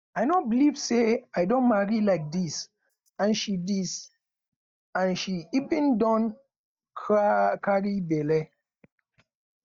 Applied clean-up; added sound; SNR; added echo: neural mask model DeepFilterNet 3.